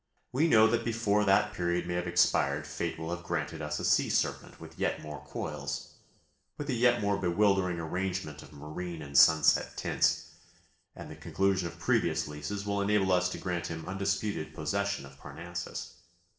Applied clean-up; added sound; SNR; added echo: none; none; none; reverberation time 0.9 s.